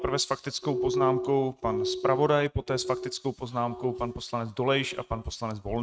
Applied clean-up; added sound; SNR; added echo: neural mask model RNNoise.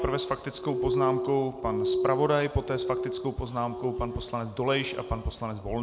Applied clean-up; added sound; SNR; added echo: none; Glass; 4 dB; none.